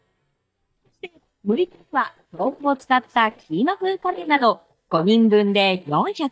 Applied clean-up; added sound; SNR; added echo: neural mask model DeepFilterNet 3.